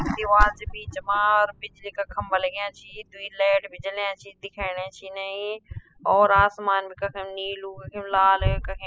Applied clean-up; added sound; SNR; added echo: classical method spectral subtraction.